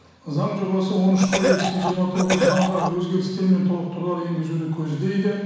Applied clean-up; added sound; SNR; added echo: none; Cough; 2 dB; reverberation time 1.1 s.